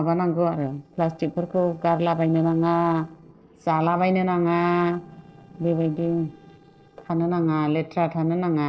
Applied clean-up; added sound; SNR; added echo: neural separator model SepFormer DNS4.